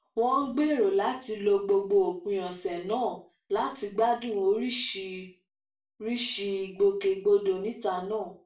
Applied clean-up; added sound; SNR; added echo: none; none; none; reverberation time 0.3 s.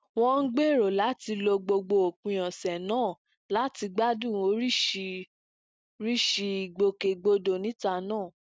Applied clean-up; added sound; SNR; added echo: none; none; none; none.